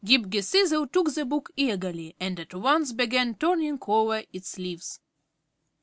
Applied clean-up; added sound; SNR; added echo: none; none; none; none.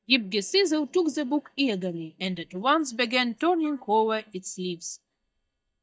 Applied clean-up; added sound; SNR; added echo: neural mask model DeepFilterNet 3.